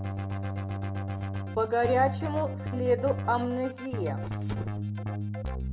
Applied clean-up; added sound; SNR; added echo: none; Keyboard (musical); 2 dB; reverberation time 0.4 s.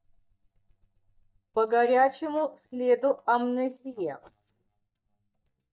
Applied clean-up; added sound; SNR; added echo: neural mask model DeepFilterNet 3.